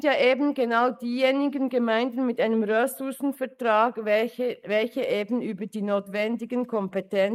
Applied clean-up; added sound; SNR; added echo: neural mask model Resemble Enhance denoiser.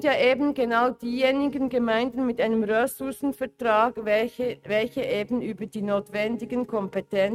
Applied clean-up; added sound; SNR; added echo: neural mask model RNNoise.